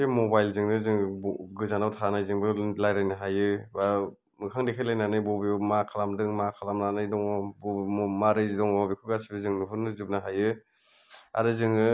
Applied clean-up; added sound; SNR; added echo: none; none; none; none.